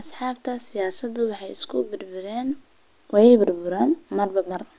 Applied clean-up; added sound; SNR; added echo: none; none; none; none.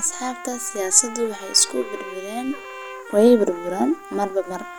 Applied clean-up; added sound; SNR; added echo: none; Bowed string instrument + Trumpet; 15 dB; none.